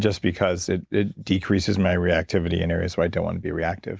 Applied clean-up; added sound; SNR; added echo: none; none; none; none.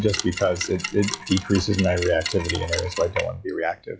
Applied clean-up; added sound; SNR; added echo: classical method log-MMSE.